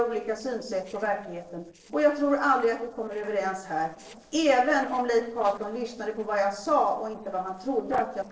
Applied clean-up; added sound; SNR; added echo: neural separator model SepFormer DNS4.